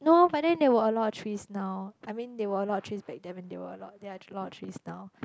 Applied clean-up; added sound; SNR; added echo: none; none; none; none.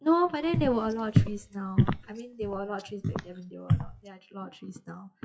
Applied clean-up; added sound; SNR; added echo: classical method WPE with log-MMSE.